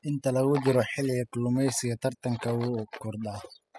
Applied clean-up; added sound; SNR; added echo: classical method spectral subtraction.